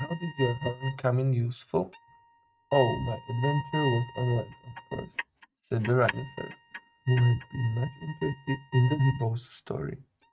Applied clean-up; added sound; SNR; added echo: neural mask model RNNoise.